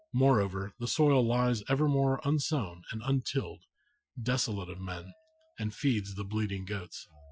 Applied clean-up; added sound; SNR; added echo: classical method Wiener filter.